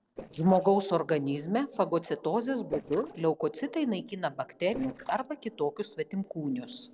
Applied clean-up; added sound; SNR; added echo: neural separator model SepFormer DNS4.